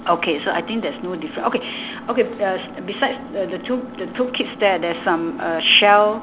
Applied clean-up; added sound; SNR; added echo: none; Engine; 15 dB; none.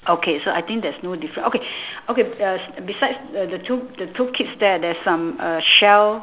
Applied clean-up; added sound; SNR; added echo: none; none; none; none.